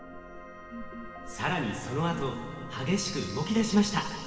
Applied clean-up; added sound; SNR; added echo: none; Wind instrument, woodwind instrument; 18 dB; reverberation time 2.2 s.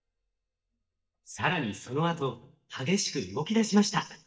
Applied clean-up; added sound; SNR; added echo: neural mask model DeepFilterNet 3.